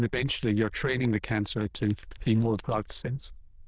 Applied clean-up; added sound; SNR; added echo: neural diffusion model UNIVERSE++.